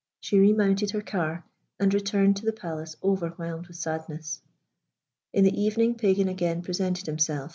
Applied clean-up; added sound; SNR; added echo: none; none; none; none.